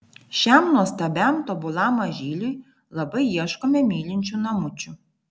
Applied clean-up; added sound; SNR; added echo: none; none; none; none.